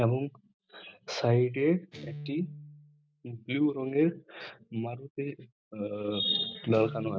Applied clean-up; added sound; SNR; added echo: none; Guitar; 18 dB; none.